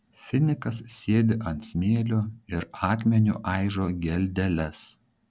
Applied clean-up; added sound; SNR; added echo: none; none; none; none.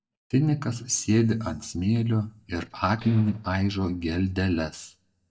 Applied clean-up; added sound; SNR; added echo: neural mask model DeepFilterNet 3.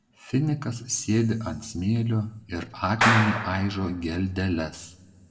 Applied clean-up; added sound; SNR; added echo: none; Clapping; 1 dB; reverberation time 0.8 s.